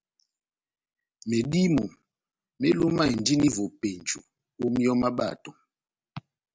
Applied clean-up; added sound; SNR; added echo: none; none; none; none.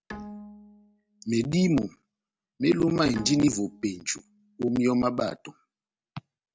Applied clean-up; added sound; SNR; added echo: none; Bowed string instrument; 20 dB; none.